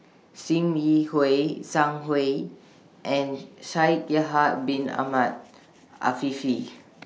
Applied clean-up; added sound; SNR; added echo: none; none; none; none.